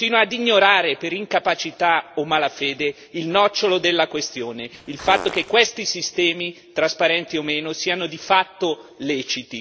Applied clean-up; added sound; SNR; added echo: none; Fart; 12 dB; none.